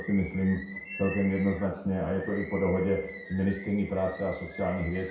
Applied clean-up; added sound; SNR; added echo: none; Bird; 14 dB; reverberation time 0.6 s.